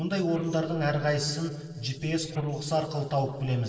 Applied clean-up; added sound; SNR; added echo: neural separator model SepFormer DNS4.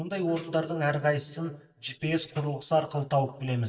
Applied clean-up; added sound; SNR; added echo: neural mask model DeepFilterNet 3.